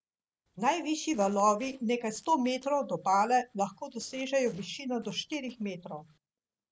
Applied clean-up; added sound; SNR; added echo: neural separator model SepFormer DNS4.